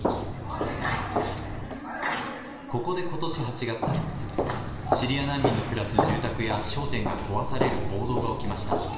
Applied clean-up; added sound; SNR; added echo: none; Walk, footsteps; 1 dB; reverberation time 1.1 s.